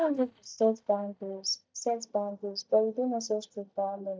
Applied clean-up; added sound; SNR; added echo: neural mask model DeepFilterNet 3.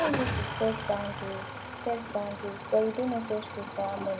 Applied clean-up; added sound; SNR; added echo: none; Idling / Engine starting; 5 dB; none.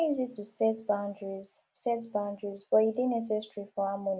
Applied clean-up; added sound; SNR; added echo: none; none; none; none.